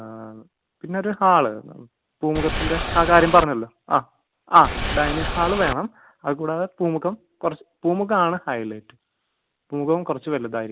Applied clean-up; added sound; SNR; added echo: none; Boat, Water vehicle; 3 dB; none.